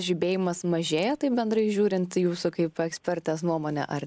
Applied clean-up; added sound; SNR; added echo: none; none; none; none.